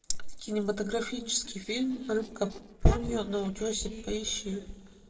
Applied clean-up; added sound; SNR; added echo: neural separator model SepFormer DNS4.